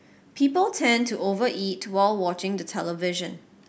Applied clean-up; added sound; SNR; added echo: none; none; none; none.